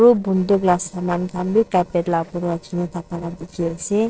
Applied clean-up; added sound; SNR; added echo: neural separator model SepFormer DNS4.